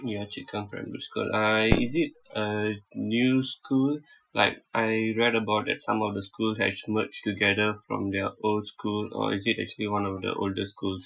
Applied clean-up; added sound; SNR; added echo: classical method Wiener filter.